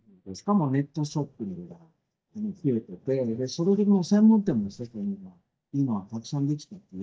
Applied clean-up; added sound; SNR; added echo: neural mask model DeepFilterNet 3.